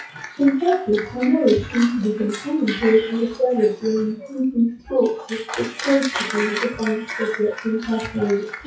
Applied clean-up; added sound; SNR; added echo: classical method WPE with log-MMSE.